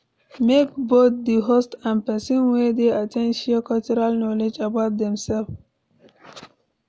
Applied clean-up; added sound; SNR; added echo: none; none; none; none.